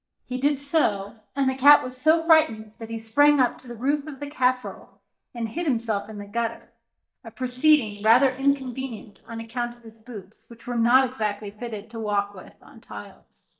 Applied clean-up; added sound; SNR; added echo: neural mask model DeepFilterNet 3.